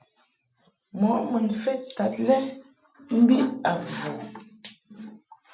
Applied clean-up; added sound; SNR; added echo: none; none; none; none.